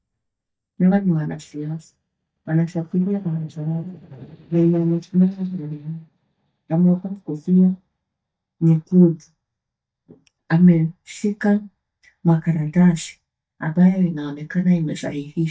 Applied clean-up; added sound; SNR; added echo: neural mask model DeepFilterNet 3.